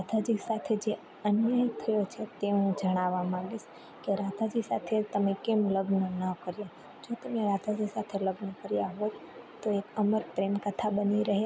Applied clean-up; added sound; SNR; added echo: none; none; none; none.